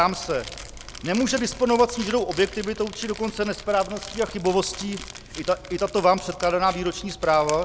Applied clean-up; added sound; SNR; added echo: none; Crumpling, crinkling; 14 dB; none.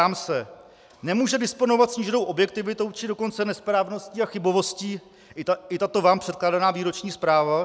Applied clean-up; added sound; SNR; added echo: none; none; none; none.